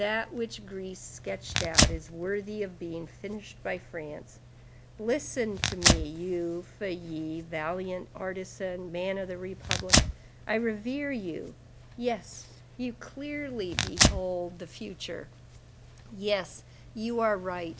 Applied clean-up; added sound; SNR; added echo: none; Tearing; -1 dB; none.